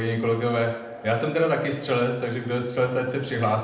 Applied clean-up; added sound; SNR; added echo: none; none; none; reverberation time 0.7 s.